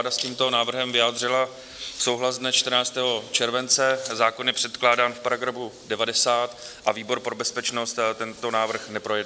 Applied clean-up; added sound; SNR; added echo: none; none; none; none.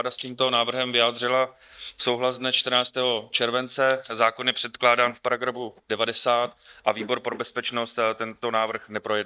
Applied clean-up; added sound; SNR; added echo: neural mask model DeepFilterNet 3.